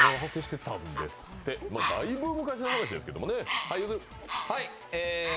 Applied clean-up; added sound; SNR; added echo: none; Bird; 0 dB; none.